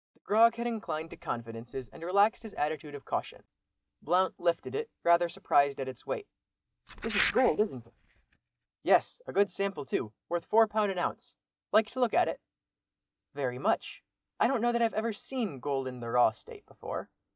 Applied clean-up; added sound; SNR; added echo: neural mask model DeepFilterNet 3.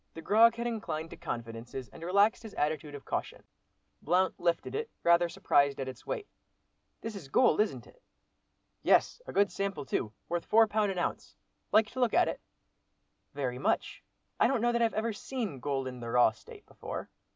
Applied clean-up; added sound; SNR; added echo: none; none; none; none.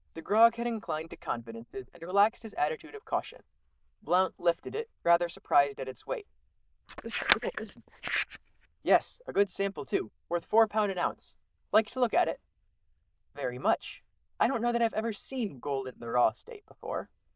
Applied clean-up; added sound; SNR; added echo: neural diffusion model UNIVERSE++.